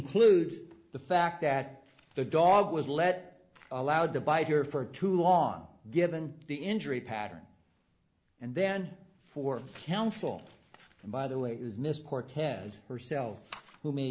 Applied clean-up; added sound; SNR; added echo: none; none; none; none.